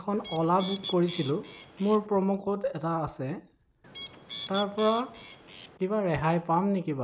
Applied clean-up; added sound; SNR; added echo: none; Bird; 12 dB; none.